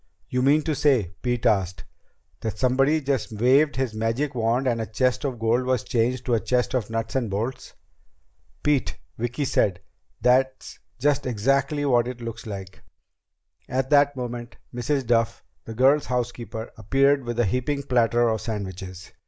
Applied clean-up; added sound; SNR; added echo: none; none; none; none.